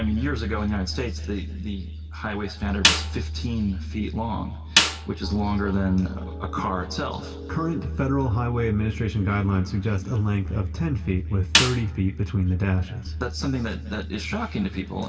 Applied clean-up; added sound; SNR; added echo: none; Snare drum; 1 dB; reverberation time 2.0 s.